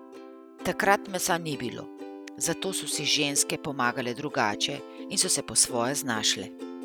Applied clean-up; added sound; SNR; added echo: none; Plucked string instrument; 12 dB; none.